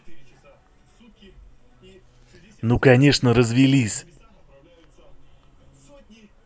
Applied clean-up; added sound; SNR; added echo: none; none; none; none.